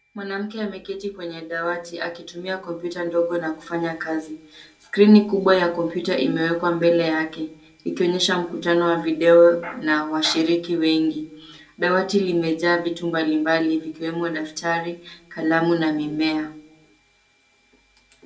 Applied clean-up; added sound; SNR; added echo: none; none; none; reverberation time 0.2 s.